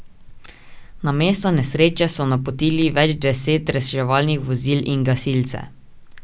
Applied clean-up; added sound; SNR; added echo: none; none; none; none.